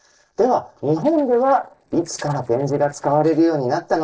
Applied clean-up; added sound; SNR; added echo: neural separator model SepFormer DNS4.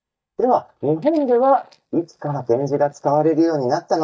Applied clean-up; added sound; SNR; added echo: neural mask model DeepFilterNet 3.